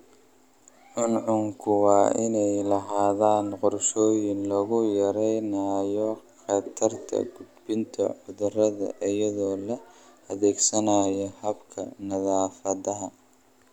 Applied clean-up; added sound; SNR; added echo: none; none; none; none.